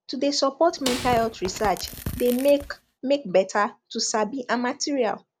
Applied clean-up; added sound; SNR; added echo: none; Tearing + Snare drum; 11 dB; none.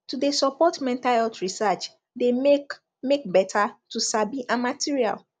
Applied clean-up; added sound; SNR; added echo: none; none; none; none.